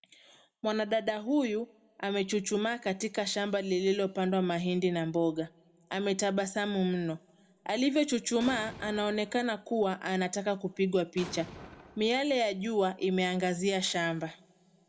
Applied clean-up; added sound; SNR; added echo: none; Explosion; 18 dB; reverberation time 0.7 s.